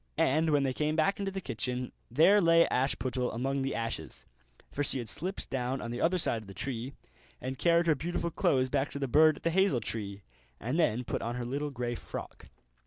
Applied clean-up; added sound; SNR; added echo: none; none; none; none.